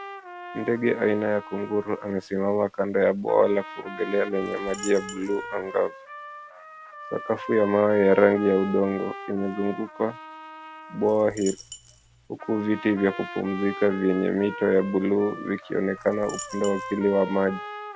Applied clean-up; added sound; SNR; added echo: none; Trumpet + Coin (dropping); 14 dB; none.